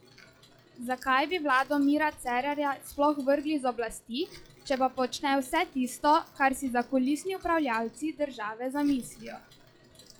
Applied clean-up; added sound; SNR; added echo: classical method log-MMSE.